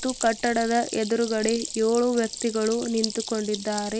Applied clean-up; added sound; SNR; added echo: none; Stream; 10 dB; none.